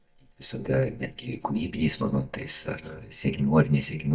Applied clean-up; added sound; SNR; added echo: neural mask model DeepFilterNet 3.